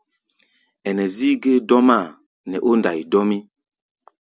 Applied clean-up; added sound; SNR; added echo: none; none; none; none.